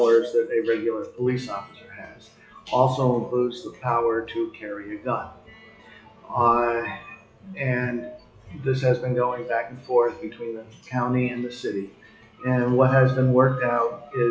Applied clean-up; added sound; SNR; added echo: classical method WPE with log-MMSE.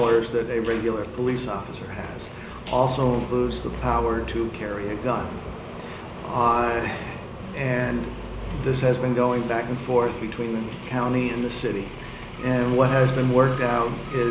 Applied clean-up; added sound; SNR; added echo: none; none; none; none.